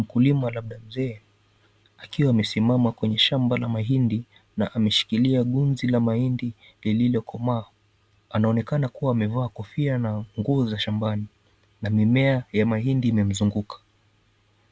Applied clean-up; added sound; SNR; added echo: none; none; none; none.